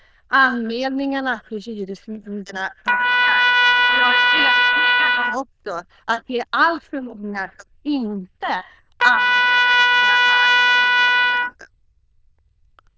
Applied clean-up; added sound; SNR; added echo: neural diffusion model UNIVERSE++.